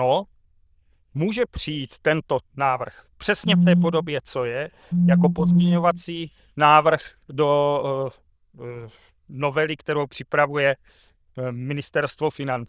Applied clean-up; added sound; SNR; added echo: neural diffusion model UNIVERSE++.